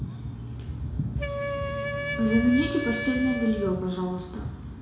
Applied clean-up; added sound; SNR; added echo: none; Wind instrument, woodwind instrument; 7 dB; reverberation time 0.6 s.